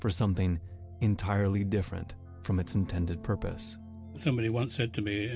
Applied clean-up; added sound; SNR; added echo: none; none; none; none.